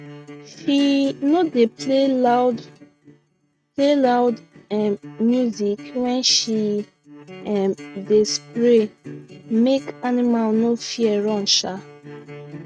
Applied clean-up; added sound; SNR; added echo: neural mask model RNNoise.